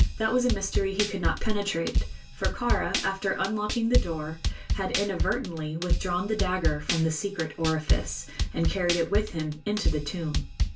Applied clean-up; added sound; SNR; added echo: none; Drum kit; 0 dB; reverberation time 0.2 s.